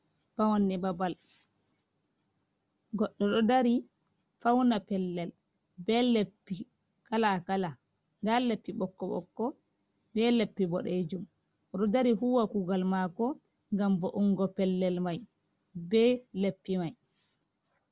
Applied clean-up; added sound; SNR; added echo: none; none; none; none.